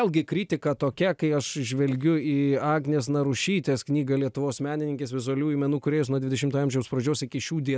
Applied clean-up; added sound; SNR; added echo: none; none; none; none.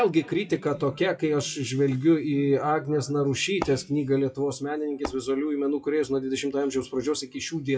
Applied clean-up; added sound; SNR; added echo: classical method WPE with log-MMSE.